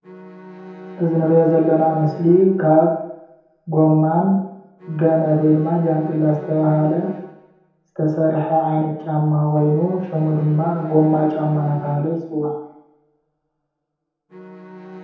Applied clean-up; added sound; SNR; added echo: none; Bowed string instrument; 19 dB; reverberation time 1.0 s.